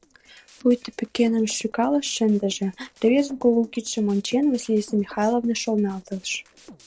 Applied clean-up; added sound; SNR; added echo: neural separator model SepFormer DNS4.